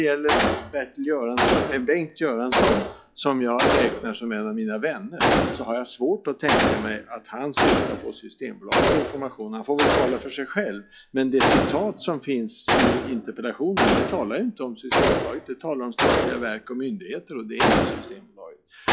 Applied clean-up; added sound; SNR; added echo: classical method log-MMSE.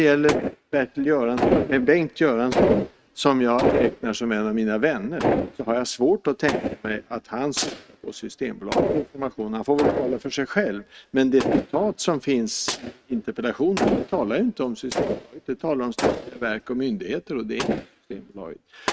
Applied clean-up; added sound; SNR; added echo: neural mask model RNNoise.